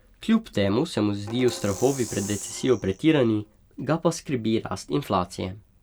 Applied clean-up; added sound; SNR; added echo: none; Percussion; 15 dB; none.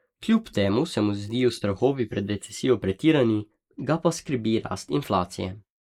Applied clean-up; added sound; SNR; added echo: neural mask model Resemble Enhance denoiser.